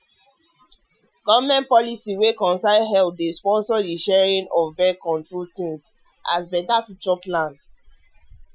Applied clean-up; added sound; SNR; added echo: classical method Wiener filter.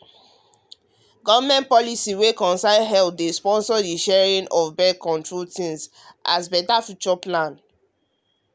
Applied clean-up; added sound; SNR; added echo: none; none; none; none.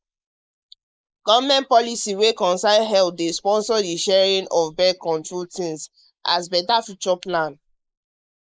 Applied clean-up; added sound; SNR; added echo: neural mask model Resemble Enhance denoiser.